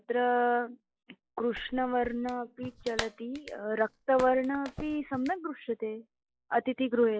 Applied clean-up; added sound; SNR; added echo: classical method log-MMSE.